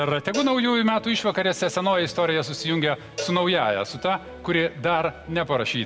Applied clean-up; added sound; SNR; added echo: none; Cowbell; 17 dB; reverberation time 1.2 s.